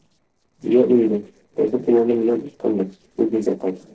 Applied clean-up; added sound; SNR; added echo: neural separator model SepFormer DNS4.